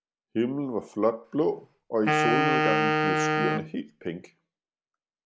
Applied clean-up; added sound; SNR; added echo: none; Wind instrument, woodwind instrument; -4 dB; none.